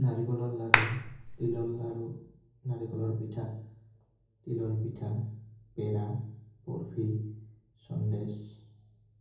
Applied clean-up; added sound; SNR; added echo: none; Clapping; -5 dB; reverberation time 0.7 s.